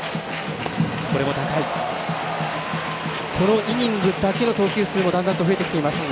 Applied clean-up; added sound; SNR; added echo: none; Ringtone / Keyboard (musical) + Domestic sounds, home sounds; 18 dB; none.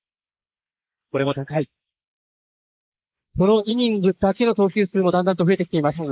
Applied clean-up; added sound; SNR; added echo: neural mask model Resemble Enhance denoiser.